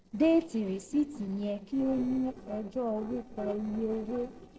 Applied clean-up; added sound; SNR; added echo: neural separator model SepFormer DNS4.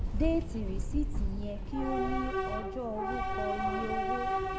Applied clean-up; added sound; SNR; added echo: none; Subway, metro, underground / Train; -4 dB; reverberation time 0.8 s.